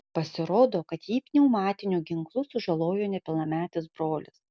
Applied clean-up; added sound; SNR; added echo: none; none; none; none.